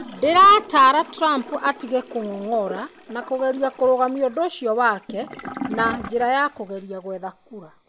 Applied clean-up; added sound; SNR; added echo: none; Toilet flush / Gurgling; 16 dB; none.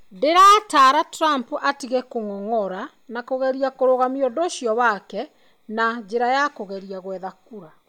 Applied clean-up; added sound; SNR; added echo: none; none; none; none.